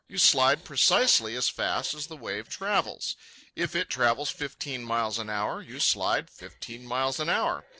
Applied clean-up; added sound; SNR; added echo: neural separator model SepFormer DNS4.